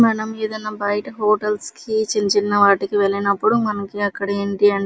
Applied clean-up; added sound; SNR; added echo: none; none; none; none.